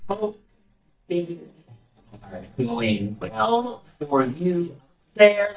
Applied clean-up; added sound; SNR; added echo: neural mask model DeepFilterNet 3.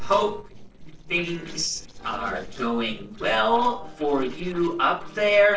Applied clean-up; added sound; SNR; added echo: neural separator model SepFormer DNS4.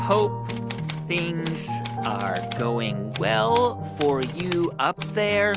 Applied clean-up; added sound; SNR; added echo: none; none; none; none.